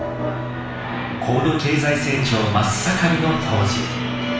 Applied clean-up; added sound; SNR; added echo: none; none; none; reverberation time 0.7 s.